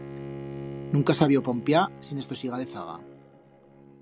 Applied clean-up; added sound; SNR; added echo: none; Bowed string instrument; 12 dB; none.